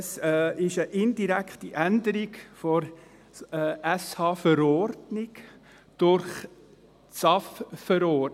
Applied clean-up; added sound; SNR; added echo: none; none; none; none.